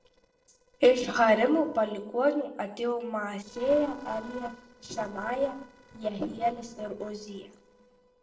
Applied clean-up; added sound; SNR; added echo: neural separator model SepFormer DNS4.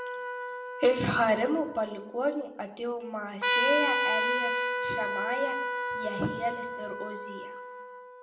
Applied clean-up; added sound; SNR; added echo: none; Trumpet; 1 dB; reverberation time 0.7 s.